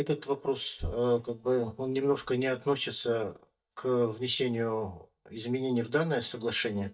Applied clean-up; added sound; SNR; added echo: neural mask model DeepFilterNet 3.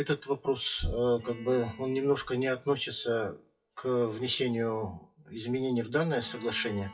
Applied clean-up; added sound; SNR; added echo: classical method WPE with log-MMSE.